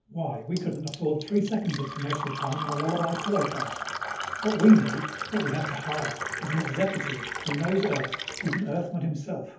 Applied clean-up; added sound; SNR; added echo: none; Fill (with liquid); 7 dB; reverberation time 0.7 s.